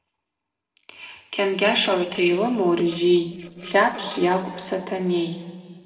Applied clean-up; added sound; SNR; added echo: neural separator model SepFormer DNS4.